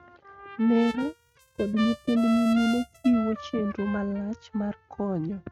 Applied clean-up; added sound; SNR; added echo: neural mask model RNNoise.